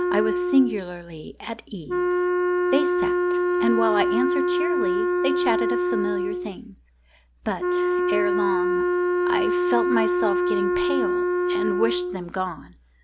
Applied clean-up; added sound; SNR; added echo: none; Wind instrument, woodwind instrument; -5 dB; none.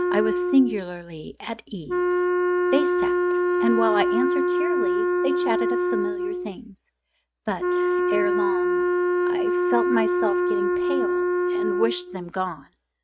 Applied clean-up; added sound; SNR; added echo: neural mask model RNNoise.